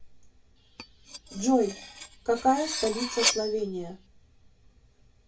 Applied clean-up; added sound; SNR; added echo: none; Cutlery, silverware; 5 dB; reverberation time 0.2 s.